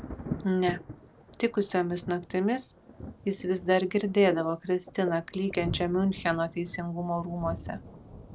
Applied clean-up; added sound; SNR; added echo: none; Thunder; 13 dB; none.